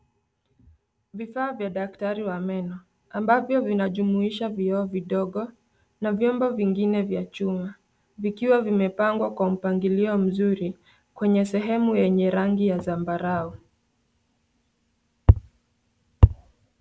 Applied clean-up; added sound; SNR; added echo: none; none; none; none.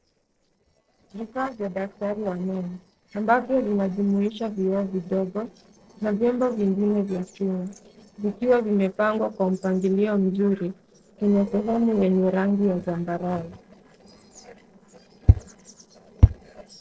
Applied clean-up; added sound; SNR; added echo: neural separator model SepFormer DNS4.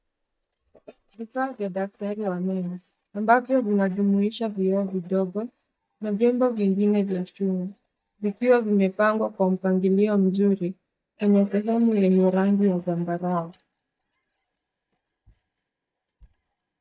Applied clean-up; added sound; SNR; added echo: neural mask model DeepFilterNet 3.